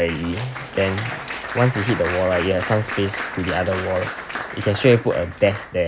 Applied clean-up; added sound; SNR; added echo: none; Applause; 8 dB; none.